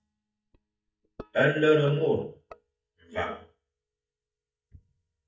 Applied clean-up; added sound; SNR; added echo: neural mask model DeepFilterNet 3.